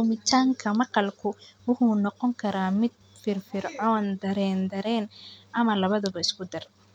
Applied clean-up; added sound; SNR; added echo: none; none; none; none.